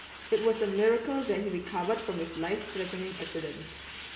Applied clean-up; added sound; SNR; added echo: none; Truck; 14 dB; reverberation time 2.2 s.